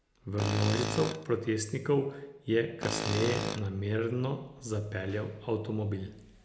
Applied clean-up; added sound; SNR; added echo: none; Tools; 4 dB; none.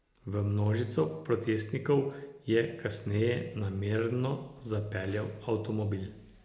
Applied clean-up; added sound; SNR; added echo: none; none; none; none.